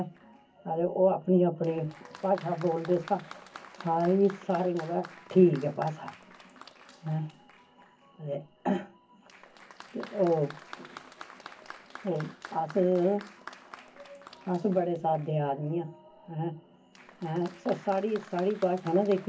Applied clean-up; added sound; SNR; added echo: none; Applause; 20 dB; reverberation time 0.3 s.